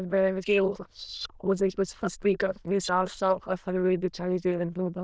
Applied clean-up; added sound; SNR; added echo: neural diffusion model UNIVERSE++.